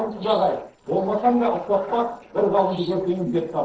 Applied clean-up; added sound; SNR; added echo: neural separator model SepFormer DNS4.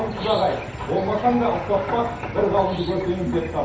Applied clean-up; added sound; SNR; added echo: none; Cricket / Chicken, rooster; 10 dB; reverberation time 0.6 s.